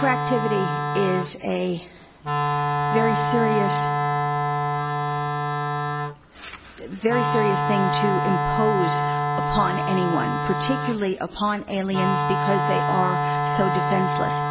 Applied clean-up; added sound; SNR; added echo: none; Wind instrument, woodwind instrument; -2 dB; none.